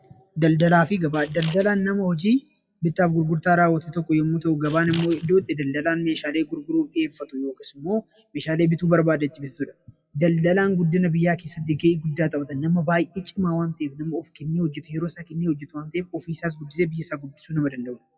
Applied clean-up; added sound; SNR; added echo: classical method WPE with log-MMSE.